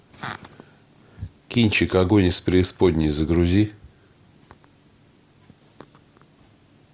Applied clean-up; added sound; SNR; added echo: none; none; none; none.